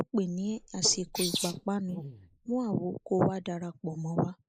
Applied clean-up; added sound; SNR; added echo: neural mask model Resemble Enhance denoiser.